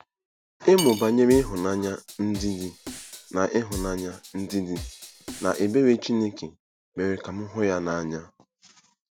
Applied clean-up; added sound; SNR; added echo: none; Drum kit + Cutlery, silverware / Dishes, pots, and pans; 12 dB; none.